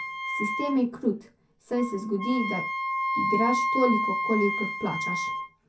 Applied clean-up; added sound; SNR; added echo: none; Wind instrument, woodwind instrument; 1 dB; reverberation time 0.3 s.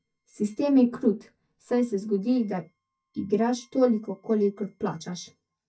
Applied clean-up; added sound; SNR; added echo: neural mask model DeepFilterNet 3.